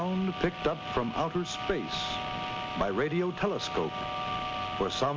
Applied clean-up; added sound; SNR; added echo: none; none; none; none.